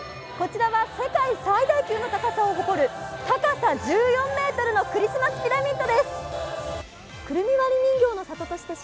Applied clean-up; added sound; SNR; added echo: none; none; none; none.